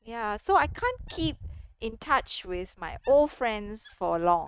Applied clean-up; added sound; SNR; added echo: neural mask model RNNoise.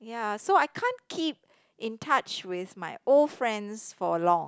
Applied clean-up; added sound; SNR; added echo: none; none; none; none.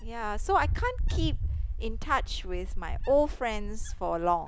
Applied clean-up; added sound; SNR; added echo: none; Wind; 1 dB; none.